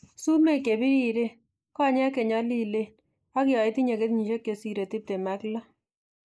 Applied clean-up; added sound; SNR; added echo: neural mask model Resemble Enhance denoiser.